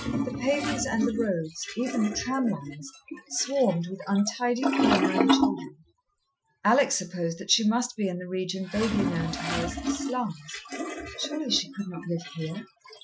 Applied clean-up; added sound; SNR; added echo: classical method Wiener filter.